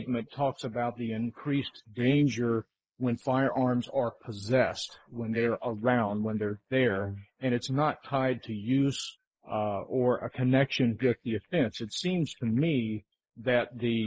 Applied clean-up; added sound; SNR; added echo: neural mask model Resemble Enhance denoiser.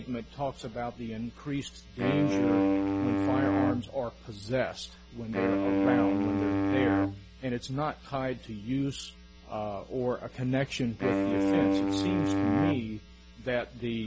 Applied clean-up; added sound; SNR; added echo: none; Wind instrument, woodwind instrument; -5 dB; none.